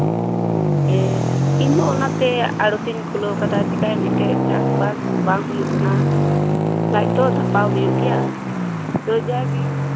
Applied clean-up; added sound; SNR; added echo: none; Traffic noise, roadway noise; -5 dB; none.